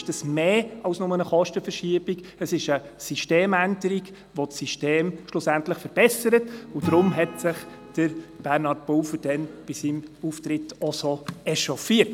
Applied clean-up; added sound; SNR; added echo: none; Acoustic guitar / Strum; 19 dB; none.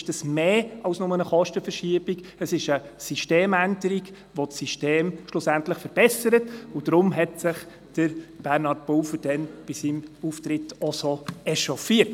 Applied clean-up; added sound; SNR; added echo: none; none; none; none.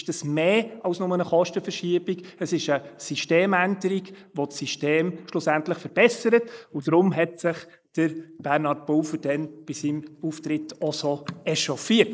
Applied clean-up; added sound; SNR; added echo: neural mask model Resemble Enhance denoiser.